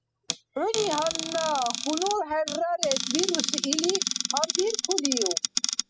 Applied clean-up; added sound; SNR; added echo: classical method spectral subtraction.